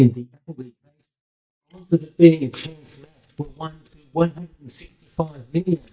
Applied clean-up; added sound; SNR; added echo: neural mask model DeepFilterNet 3.